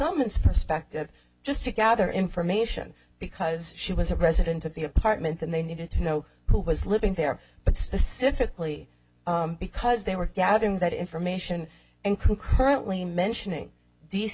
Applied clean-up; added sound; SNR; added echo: none; none; none; none.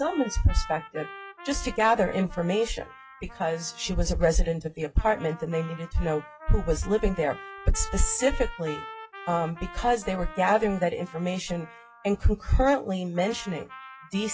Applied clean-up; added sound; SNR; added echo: classical method log-MMSE.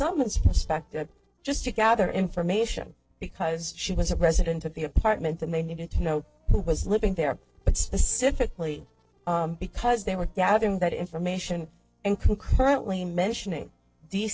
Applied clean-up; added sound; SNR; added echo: neural separator model SepFormer DNS4.